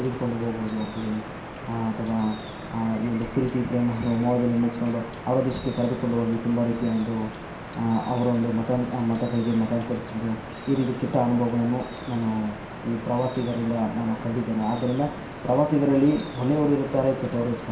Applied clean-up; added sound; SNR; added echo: none; Drip; 12 dB; reverberation time 0.5 s.